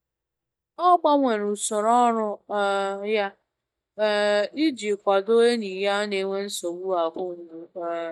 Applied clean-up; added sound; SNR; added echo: neural mask model DeepFilterNet 3.